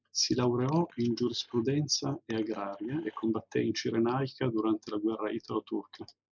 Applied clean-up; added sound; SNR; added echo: neural mask model Resemble Enhance denoiser.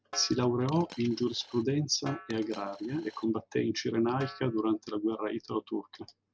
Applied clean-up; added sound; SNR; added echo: none; Snare drum + Coin (dropping); 18 dB; none.